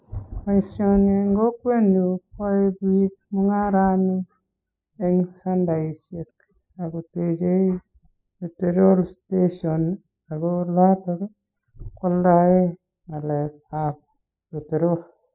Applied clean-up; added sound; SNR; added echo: classical method spectral subtraction.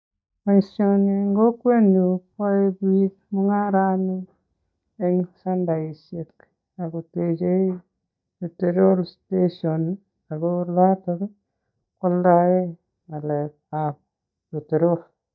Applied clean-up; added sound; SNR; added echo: neural mask model DeepFilterNet 3.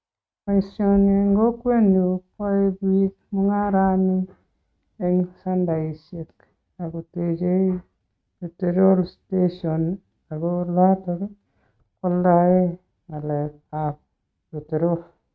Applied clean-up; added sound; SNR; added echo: neural mask model RNNoise.